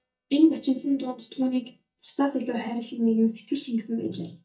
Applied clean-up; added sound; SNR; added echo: neural mask model DeepFilterNet 3.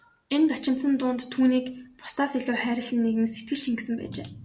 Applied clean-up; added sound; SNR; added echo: none; none; none; none.